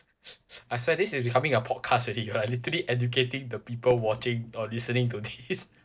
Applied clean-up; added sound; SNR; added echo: neural separator model SepFormer DNS4.